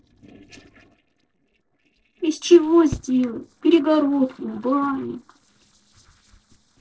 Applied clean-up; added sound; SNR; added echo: neural separator model SepFormer DNS4.